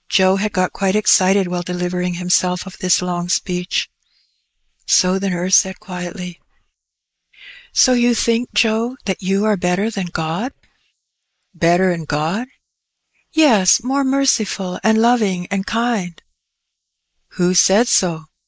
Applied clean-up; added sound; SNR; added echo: neural mask model Resemble Enhance denoiser.